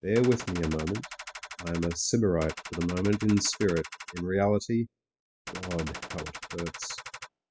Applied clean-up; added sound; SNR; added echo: classical method spectral subtraction.